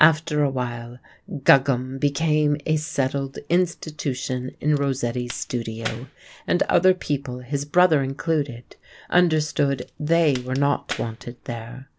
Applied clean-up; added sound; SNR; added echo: none; Crack; 19 dB; none.